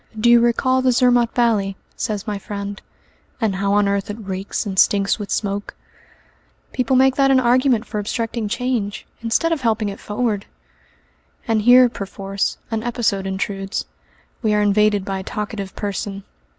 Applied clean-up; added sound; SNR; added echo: none; none; none; none.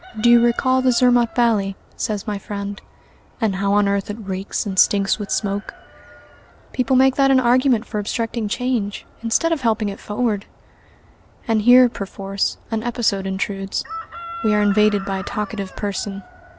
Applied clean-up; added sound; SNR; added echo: none; Chicken, rooster; 20 dB; none.